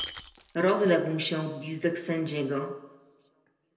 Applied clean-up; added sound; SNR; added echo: none; Shatter; 16 dB; reverberation time 0.8 s.